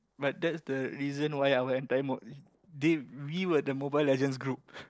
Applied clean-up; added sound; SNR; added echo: neural separator model SepFormer DNS4.